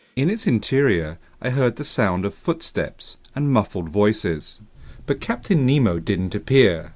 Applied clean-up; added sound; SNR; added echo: none; none; none; none.